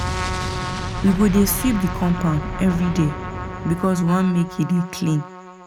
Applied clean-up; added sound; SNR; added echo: none; Explosion + Trumpet; 7 dB; none.